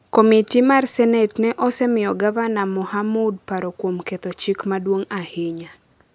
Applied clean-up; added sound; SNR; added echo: none; none; none; none.